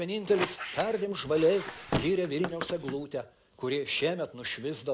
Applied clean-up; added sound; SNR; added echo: none; Squeak; 7 dB; none.